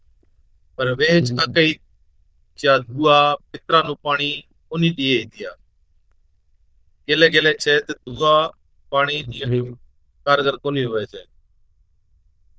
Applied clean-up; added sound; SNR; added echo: neural diffusion model UNIVERSE++.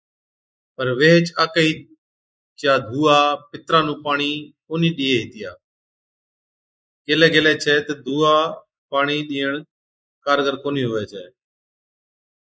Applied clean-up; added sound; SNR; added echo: neural mask model Resemble Enhance denoiser.